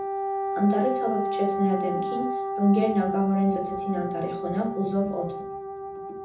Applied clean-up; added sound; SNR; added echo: none; Wind instrument, woodwind instrument; 3 dB; reverberation time 0.6 s.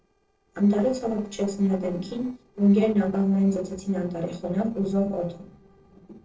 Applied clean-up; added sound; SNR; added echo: neural separator model SepFormer DNS4.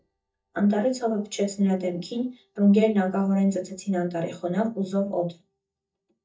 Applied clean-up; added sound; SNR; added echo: neural mask model DeepFilterNet 3.